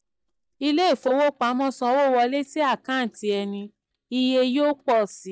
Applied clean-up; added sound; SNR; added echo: neural mask model DeepFilterNet 3.